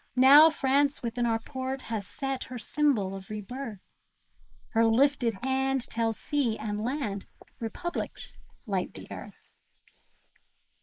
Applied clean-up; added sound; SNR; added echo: neural mask model Resemble Enhance denoiser.